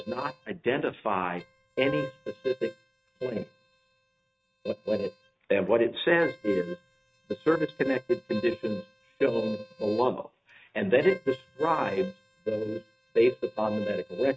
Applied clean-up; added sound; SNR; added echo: neural mask model RNNoise.